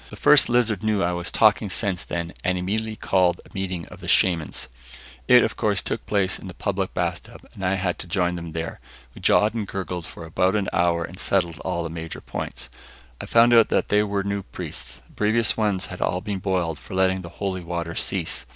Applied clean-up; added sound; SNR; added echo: none; none; none; none.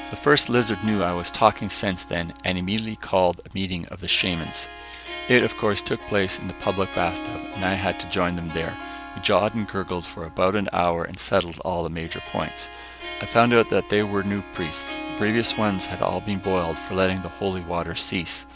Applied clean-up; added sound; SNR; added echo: none; Harp; 13 dB; none.